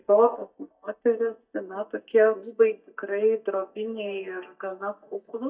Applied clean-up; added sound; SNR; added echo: neural mask model DeepFilterNet 3.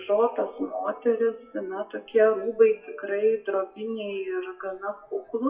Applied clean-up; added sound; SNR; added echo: classical method WPE with log-MMSE.